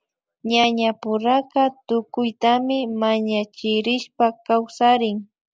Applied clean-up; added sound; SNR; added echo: none; none; none; none.